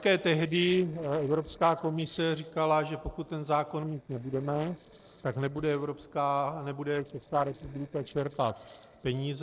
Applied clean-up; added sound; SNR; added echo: neural separator model SepFormer DNS4.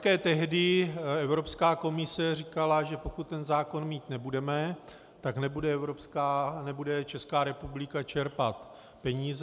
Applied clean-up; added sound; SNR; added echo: none; none; none; none.